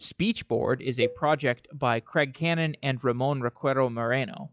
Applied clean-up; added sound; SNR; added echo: classical method log-MMSE.